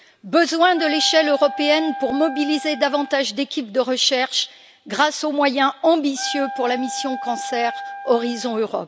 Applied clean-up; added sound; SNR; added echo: none; Wind instrument, woodwind instrument; 11 dB; none.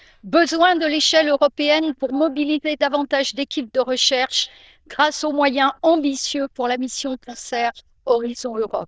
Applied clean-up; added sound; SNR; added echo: neural diffusion model UNIVERSE++.